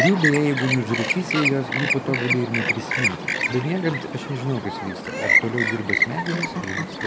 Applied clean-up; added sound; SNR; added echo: none; Chirp, tweet; 0 dB; none.